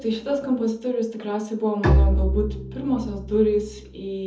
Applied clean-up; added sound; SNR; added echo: none; Bowed string instrument; 0 dB; reverberation time 0.7 s.